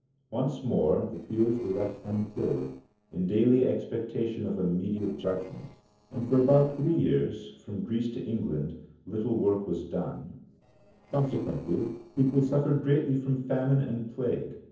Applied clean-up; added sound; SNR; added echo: neural separator model SepFormer DNS4.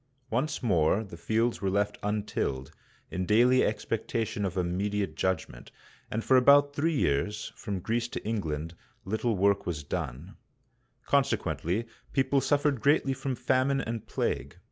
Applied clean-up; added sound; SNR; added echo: none; none; none; none.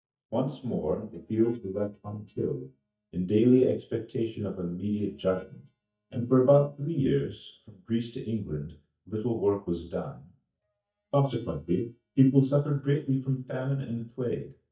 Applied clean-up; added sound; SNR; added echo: neural mask model DeepFilterNet 3.